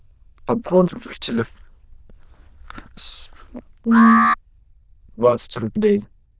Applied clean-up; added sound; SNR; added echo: neural diffusion model UNIVERSE++.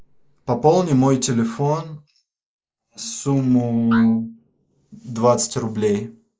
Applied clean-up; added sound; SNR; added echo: neural mask model Resemble Enhance denoiser.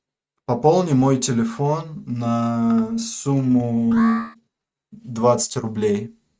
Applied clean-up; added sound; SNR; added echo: neural mask model RNNoise.